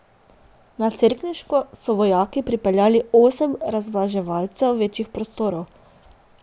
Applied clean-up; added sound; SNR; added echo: none; none; none; none.